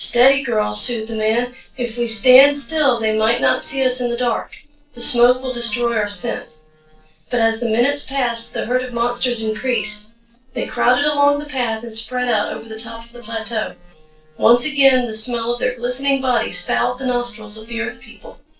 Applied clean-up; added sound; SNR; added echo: neural separator model SepFormer DNS4.